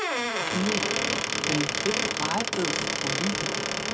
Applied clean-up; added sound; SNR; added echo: none; Squeak / Wood; -5 dB; none.